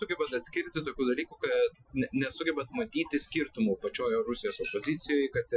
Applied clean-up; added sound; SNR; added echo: classical method Wiener filter.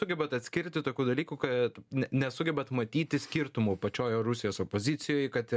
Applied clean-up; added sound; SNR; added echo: none; none; none; none.